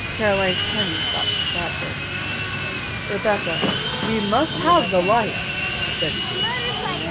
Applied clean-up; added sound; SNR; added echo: none; Sawing; 0 dB; none.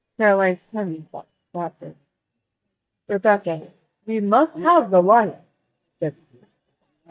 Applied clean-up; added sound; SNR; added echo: neural mask model DeepFilterNet 3.